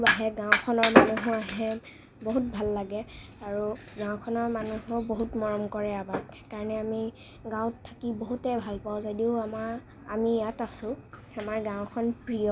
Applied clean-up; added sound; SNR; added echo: none; none; none; none.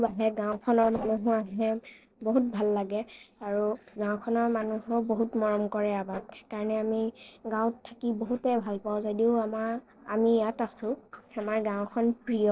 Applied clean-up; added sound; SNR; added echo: neural separator model SepFormer DNS4.